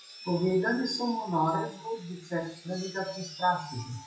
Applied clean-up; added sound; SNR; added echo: classical method WPE with log-MMSE.